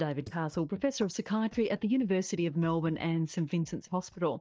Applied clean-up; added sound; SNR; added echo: neural mask model DeepFilterNet 3.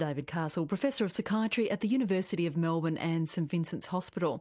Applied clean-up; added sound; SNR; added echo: none; none; none; none.